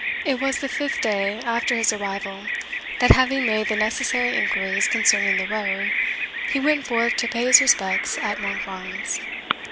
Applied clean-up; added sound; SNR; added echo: none; Bird vocalization, bird call, bird song; 2 dB; none.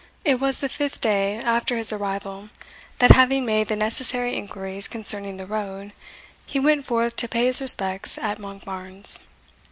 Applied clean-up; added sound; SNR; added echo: none; none; none; none.